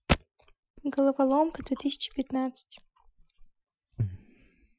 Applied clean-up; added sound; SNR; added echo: classical method Wiener filter.